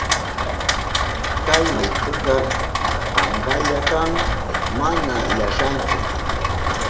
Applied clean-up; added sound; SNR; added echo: none; Rain; -4 dB; reverberation time 0.6 s.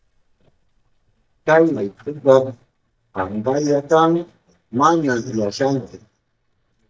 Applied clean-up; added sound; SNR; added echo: neural mask model DeepFilterNet 3.